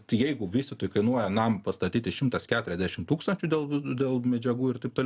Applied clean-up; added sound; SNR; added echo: none; none; none; none.